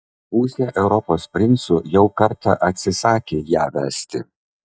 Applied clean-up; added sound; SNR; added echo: neural mask model DeepFilterNet 3.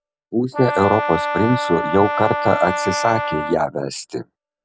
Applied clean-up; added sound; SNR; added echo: none; Brass instrument; 4 dB; none.